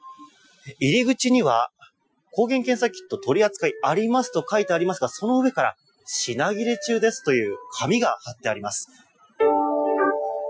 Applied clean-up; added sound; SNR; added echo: classical method Wiener filter.